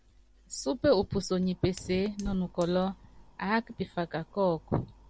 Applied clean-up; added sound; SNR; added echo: none; Fire; 18 dB; none.